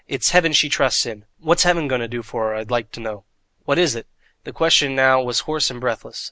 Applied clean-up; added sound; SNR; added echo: none; none; none; none.